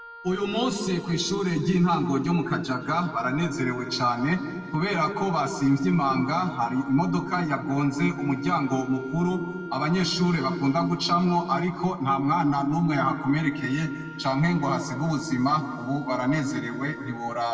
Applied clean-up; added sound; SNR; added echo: none; Wind instrument, woodwind instrument; 19 dB; reverberation time 1.9 s.